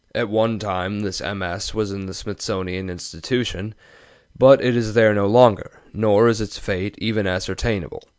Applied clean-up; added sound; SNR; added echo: none; none; none; none.